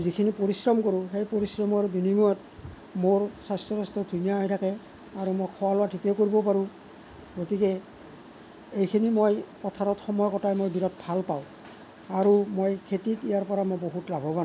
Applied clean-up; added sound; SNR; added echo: none; none; none; none.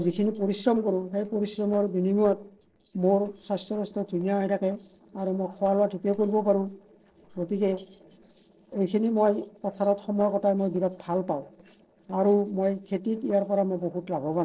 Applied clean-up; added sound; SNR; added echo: neural separator model SepFormer DNS4.